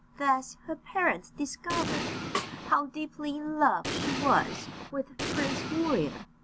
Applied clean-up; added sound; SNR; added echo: none; Explosion + Snare drum; 4 dB; none.